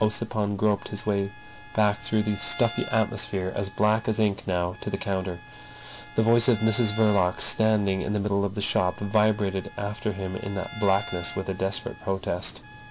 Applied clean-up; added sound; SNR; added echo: none; Trumpet + Bowed string instrument; 18 dB; none.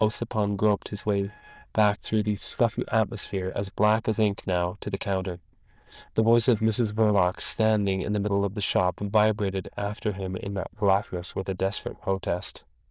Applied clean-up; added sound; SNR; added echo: neural diffusion model UNIVERSE++.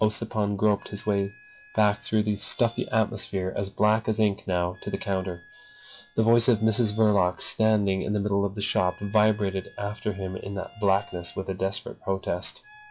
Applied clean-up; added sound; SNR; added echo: classical method log-MMSE.